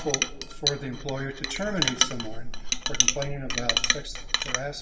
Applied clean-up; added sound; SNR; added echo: none; Chink, clink; -2 dB; reverberation time 1.9 s.